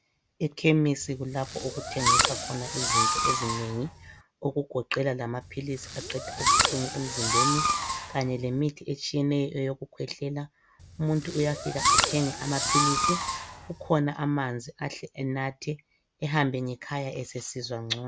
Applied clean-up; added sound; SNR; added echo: none; Fireworks; -2 dB; none.